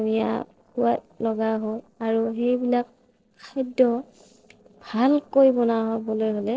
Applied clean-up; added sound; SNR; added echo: neural separator model SepFormer DNS4.